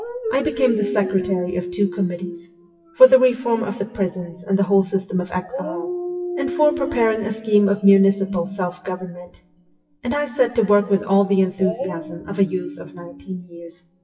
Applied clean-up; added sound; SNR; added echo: classical method WPE with log-MMSE.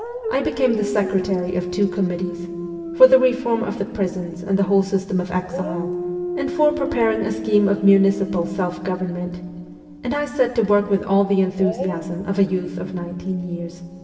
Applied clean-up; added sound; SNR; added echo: none; Dog; 10 dB; reverberation time 2.0 s.